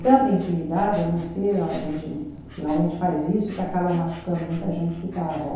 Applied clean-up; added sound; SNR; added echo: none; Insect; 17 dB; reverberation time 0.8 s.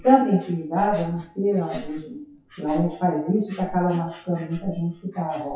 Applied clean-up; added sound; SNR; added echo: classical method WPE with log-MMSE.